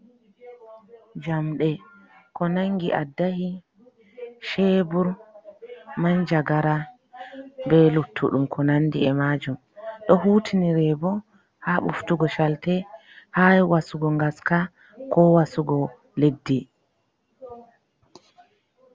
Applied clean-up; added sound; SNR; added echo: none; none; none; none.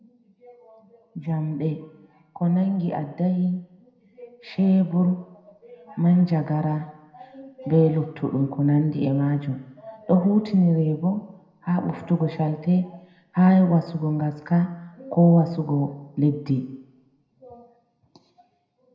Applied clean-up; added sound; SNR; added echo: none; none; none; reverberation time 0.7 s.